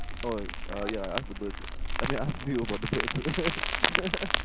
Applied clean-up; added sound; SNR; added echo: none; Crumpling, crinkling; -3 dB; none.